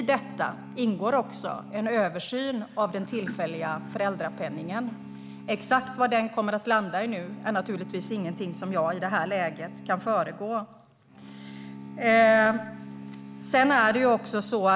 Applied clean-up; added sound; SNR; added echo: none; Bowed string instrument; 15 dB; none.